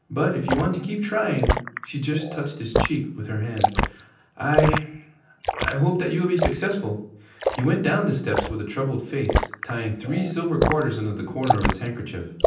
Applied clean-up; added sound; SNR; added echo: none; Liquid; 2 dB; reverberation time 0.6 s.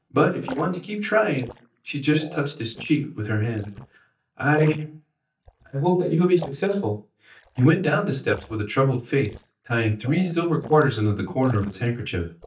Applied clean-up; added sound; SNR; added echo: neural mask model DeepFilterNet 3.